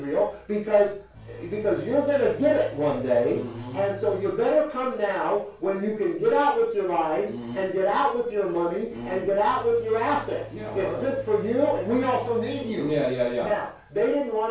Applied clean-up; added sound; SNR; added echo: none; Engine / Domestic sounds, home sounds; 18 dB; reverberation time 0.4 s.